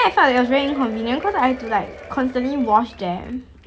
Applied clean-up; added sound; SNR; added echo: none; Applause / Crowd / Cheering; 16 dB; none.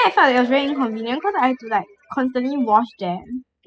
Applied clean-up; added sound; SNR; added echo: classical method spectral subtraction.